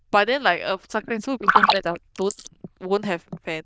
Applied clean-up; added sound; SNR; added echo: neural diffusion model UNIVERSE++.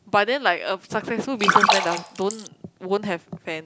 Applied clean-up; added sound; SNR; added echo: none; Splash, splatter; -4 dB; none.